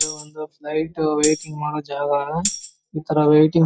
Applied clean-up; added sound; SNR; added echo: classical method log-MMSE.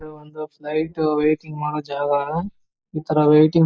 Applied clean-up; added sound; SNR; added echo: neural mask model Resemble Enhance denoiser.